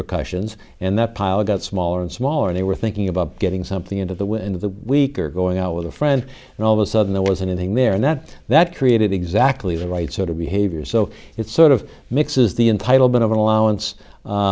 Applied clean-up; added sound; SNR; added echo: none; none; none; none.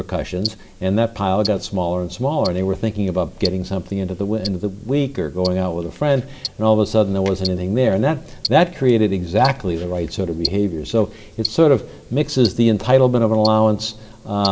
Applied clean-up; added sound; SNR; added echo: none; Tick-tock; 16 dB; reverberation time 0.8 s.